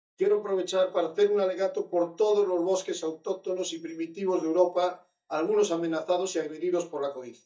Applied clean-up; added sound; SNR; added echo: neural mask model DeepFilterNet 3.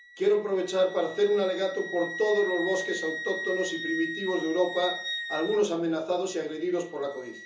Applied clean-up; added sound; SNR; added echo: none; Wind instrument, woodwind instrument; 9 dB; reverberation time 0.8 s.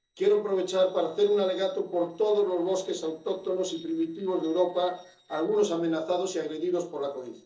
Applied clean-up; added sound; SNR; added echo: neural separator model SepFormer DNS4.